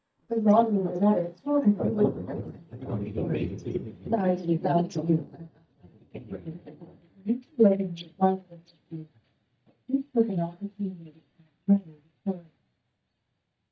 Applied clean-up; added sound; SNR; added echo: neural mask model DeepFilterNet 3.